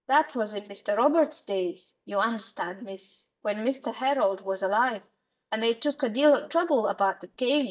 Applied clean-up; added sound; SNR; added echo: neural mask model DeepFilterNet 3.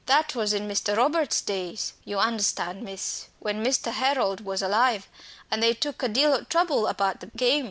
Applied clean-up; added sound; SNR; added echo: none; none; none; none.